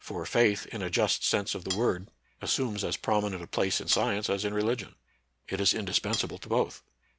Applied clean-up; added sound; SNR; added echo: none; Cutlery, silverware; 10 dB; none.